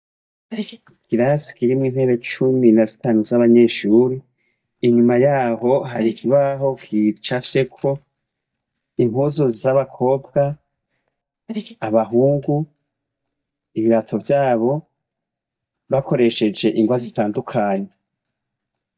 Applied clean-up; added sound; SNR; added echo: neural mask model DeepFilterNet 3.